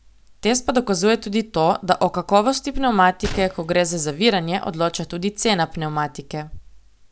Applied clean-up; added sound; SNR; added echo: none; Gunshot, gunfire; 15 dB; none.